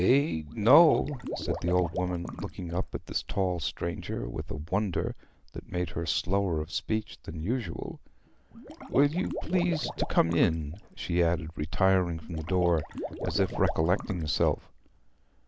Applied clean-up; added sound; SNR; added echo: none; Water / Liquid; 12 dB; none.